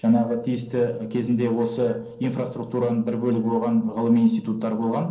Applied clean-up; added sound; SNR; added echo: neural separator model SepFormer DNS4.